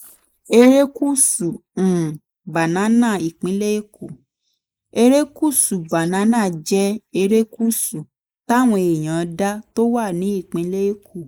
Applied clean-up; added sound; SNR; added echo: neural mask model Resemble Enhance denoiser.